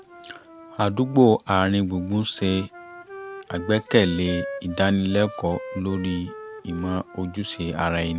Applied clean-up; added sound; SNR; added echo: none; Wind instrument, woodwind instrument; 15 dB; none.